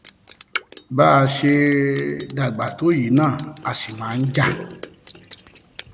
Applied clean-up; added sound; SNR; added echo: none; Drip; 16 dB; none.